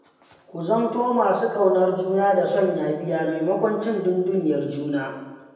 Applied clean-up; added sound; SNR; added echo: none; none; none; reverberation time 0.9 s.